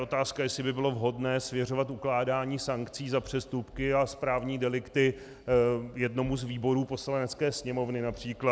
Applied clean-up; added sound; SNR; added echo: none; none; none; none.